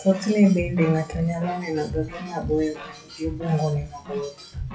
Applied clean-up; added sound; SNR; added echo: classical method WPE with log-MMSE.